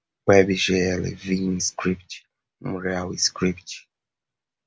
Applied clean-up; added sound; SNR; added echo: none; none; none; none.